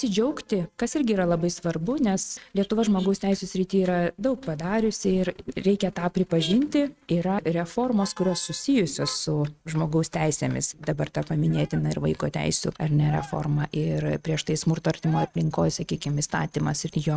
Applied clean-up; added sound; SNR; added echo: neural mask model RNNoise.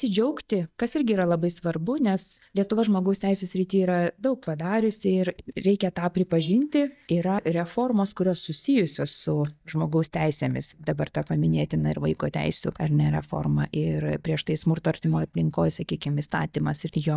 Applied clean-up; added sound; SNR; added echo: neural mask model DeepFilterNet 3.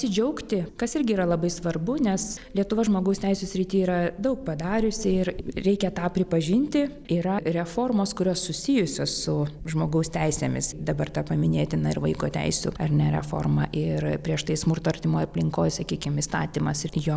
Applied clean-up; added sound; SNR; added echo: none; none; none; none.